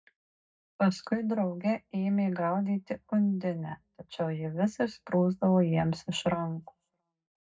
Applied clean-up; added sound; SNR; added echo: none; none; none; reverberation time 0.3 s.